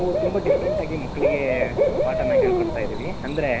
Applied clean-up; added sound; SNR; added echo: none; Cricket / Bird; -5 dB; none.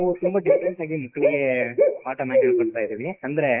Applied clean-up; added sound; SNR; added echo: neural mask model Resemble Enhance denoiser.